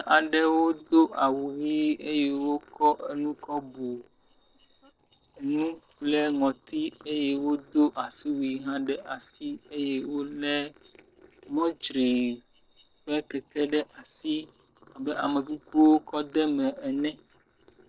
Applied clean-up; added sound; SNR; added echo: neural separator model SepFormer DNS4.